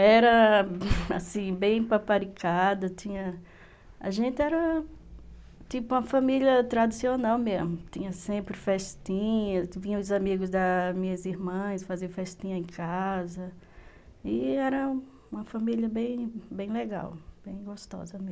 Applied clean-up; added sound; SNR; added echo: none; none; none; none.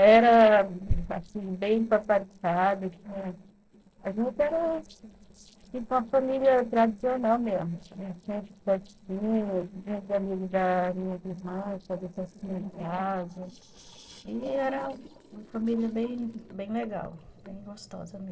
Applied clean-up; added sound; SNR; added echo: neural separator model SepFormer DNS4.